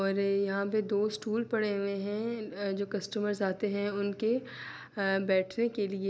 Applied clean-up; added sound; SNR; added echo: none; none; none; none.